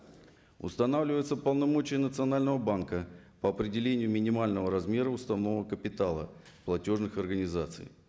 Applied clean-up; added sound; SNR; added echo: none; none; none; none.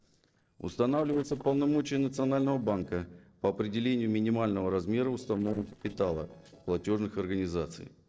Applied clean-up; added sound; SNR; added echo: neural separator model SepFormer DNS4.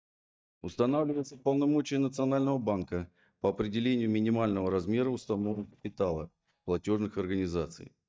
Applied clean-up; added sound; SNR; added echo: neural mask model DeepFilterNet 3.